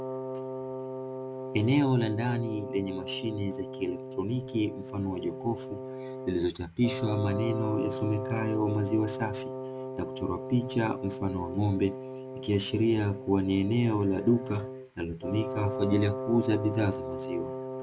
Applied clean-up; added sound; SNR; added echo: none; Wind instrument, woodwind instrument; 7 dB; none.